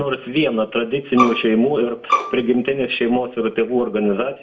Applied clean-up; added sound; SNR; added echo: none; Bowed string instrument; 3 dB; reverberation time 0.4 s.